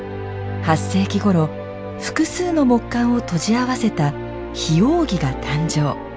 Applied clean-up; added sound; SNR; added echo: none; none; none; none.